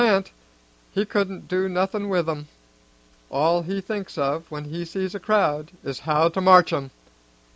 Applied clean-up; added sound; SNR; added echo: none; none; none; none.